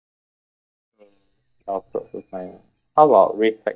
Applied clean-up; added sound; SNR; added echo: neural mask model DeepFilterNet 3.